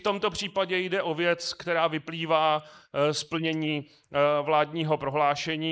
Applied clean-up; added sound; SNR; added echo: neural mask model Resemble Enhance denoiser.